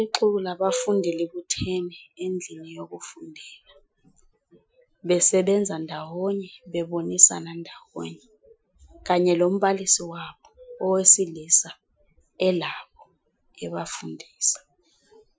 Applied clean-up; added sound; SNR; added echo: classical method Wiener filter.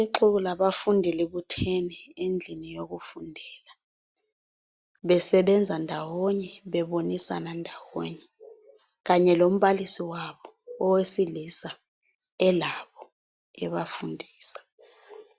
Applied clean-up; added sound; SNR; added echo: none; none; none; none.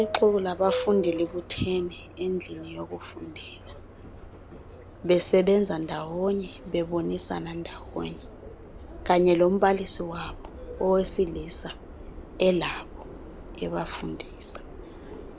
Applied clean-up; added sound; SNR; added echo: none; Subway, metro, underground; 15 dB; none.